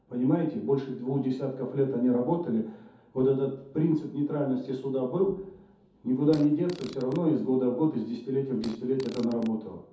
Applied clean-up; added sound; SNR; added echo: none; Fart; 19 dB; reverberation time 0.5 s.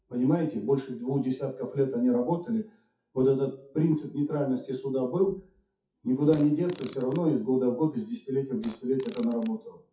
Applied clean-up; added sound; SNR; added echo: classical method WPE with log-MMSE.